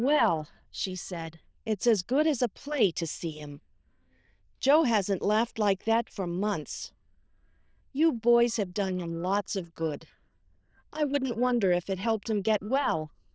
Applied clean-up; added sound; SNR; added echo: neural diffusion model UNIVERSE++.